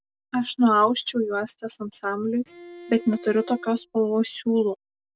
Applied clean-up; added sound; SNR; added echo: none; Bowed string instrument; 19 dB; none.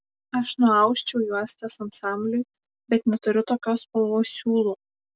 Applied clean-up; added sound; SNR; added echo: none; none; none; none.